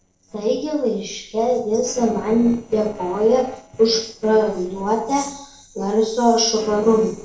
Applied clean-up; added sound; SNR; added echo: neural separator model SepFormer DNS4.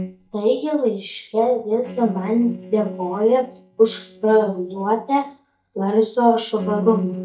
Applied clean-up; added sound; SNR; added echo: neural mask model DeepFilterNet 3.